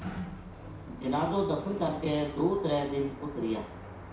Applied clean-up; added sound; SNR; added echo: none; Sliding door; 11 dB; reverberation time 0.6 s.